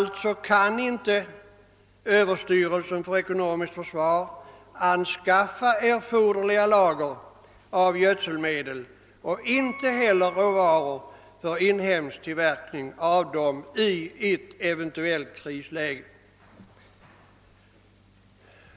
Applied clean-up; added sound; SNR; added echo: none; Wind instrument, woodwind instrument; 17 dB; none.